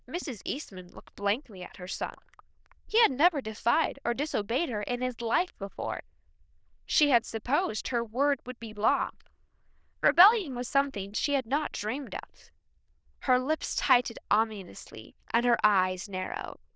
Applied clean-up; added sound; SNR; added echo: neural diffusion model UNIVERSE++.